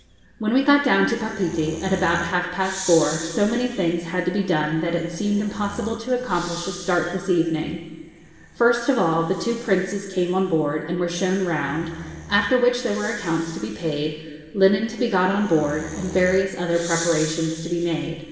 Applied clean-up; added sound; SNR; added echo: none; Breathing; 17 dB; reverberation time 1.9 s.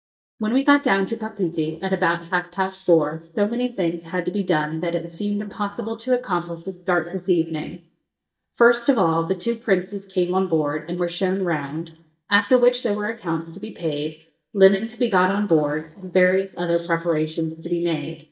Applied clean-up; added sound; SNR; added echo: neural mask model DeepFilterNet 3.